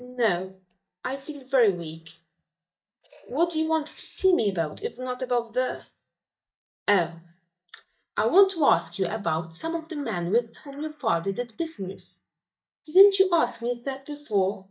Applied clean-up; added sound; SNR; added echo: neural mask model DeepFilterNet 3.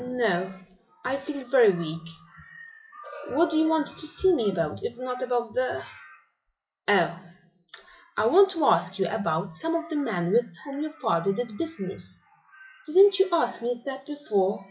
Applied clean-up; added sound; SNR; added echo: classical method WPE with log-MMSE.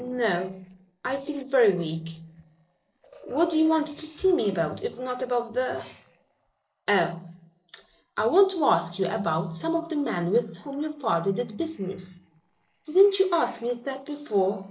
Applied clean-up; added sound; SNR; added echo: neural separator model SepFormer DNS4.